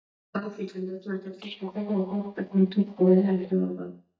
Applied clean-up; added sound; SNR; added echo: neural mask model DeepFilterNet 3.